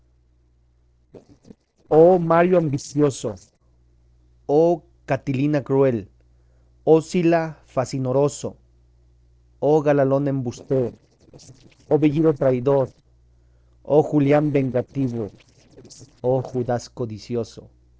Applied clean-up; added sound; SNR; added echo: neural separator model SepFormer DNS4.